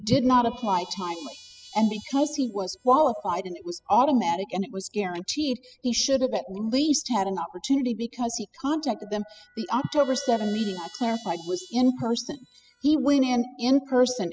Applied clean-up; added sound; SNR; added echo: classical method spectral subtraction.